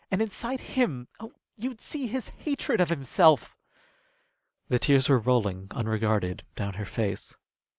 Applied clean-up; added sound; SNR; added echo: none; none; none; none.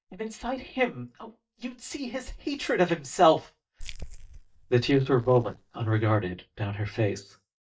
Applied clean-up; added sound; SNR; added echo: neural mask model DeepFilterNet 3.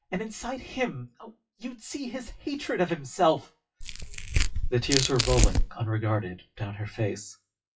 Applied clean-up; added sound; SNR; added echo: classical method WPE with log-MMSE.